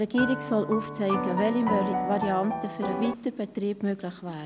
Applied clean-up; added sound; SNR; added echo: none; Piano; 3 dB; none.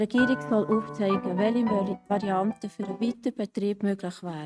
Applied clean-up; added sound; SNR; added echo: neural mask model RNNoise.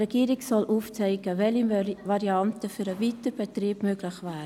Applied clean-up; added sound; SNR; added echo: none; none; none; none.